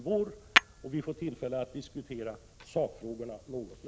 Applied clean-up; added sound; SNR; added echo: none; Tap / Hammer; -3 dB; none.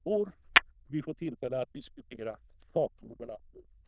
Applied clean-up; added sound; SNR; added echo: neural diffusion model UNIVERSE++.